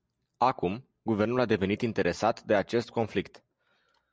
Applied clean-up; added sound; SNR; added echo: none; none; none; none.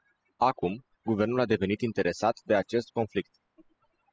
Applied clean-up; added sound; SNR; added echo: classical method spectral subtraction.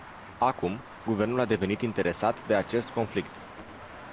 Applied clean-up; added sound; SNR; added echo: none; Traffic noise, roadway noise; 15 dB; none.